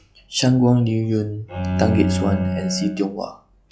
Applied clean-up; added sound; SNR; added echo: classical method log-MMSE.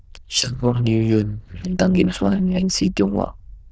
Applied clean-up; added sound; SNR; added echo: neural diffusion model UNIVERSE++.